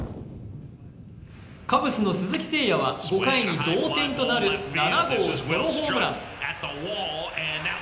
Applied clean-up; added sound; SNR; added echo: none; Explosion; 18 dB; reverberation time 0.9 s.